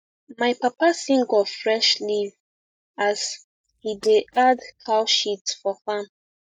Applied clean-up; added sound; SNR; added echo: neural mask model DeepFilterNet 3.